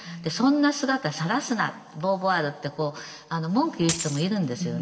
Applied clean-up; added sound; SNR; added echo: none; Coin (dropping); 6 dB; reverberation time 1.5 s.